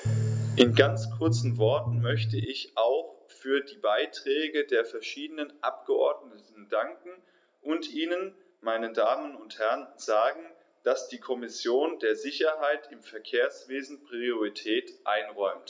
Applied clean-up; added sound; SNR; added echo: none; Bass guitar; -1 dB; none.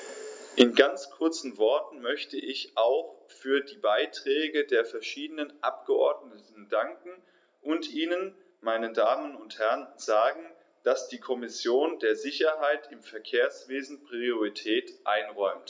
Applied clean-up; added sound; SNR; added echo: none; none; none; none.